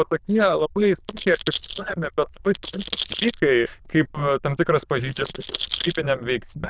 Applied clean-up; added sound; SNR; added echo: neural diffusion model UNIVERSE++.